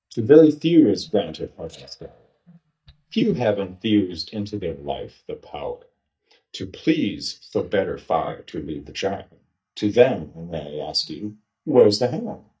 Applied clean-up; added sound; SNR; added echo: neural mask model DeepFilterNet 3.